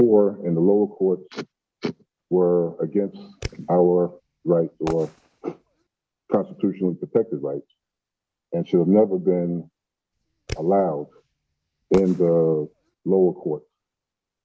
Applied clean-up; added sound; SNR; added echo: none; Fireworks; 18 dB; none.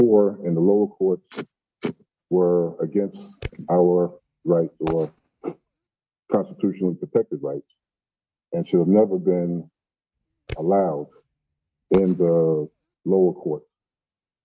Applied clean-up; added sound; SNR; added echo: neural mask model RNNoise.